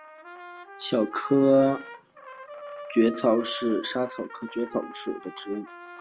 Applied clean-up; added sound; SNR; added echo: none; Trumpet; 15 dB; none.